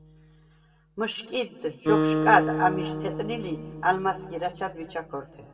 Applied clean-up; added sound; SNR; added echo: none; Acoustic guitar; 4 dB; reverberation time 1.4 s.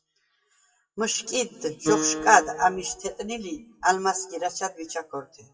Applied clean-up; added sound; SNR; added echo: classical method WPE with log-MMSE.